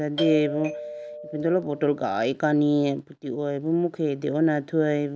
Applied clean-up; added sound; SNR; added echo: none; Doorbell; 10 dB; none.